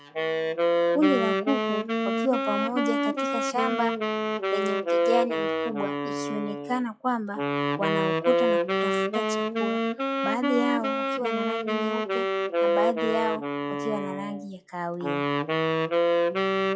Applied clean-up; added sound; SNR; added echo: classical method log-MMSE.